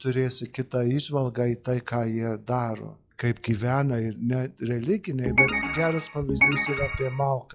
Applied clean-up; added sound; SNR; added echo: classical method log-MMSE.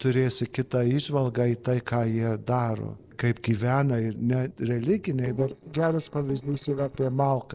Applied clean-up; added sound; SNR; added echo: neural separator model SepFormer DNS4.